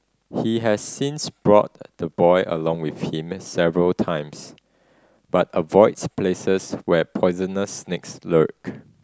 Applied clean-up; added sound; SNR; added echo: none; none; none; none.